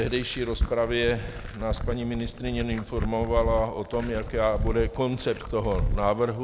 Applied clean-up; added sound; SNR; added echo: none; Glass; 4 dB; none.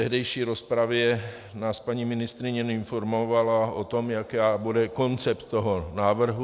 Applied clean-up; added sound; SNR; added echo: none; none; none; none.